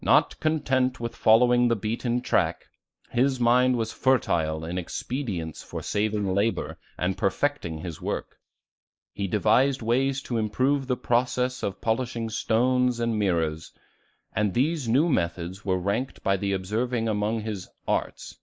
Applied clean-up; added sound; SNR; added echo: neural mask model Resemble Enhance denoiser.